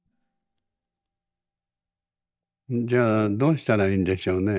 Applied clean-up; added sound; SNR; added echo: neural mask model DeepFilterNet 3.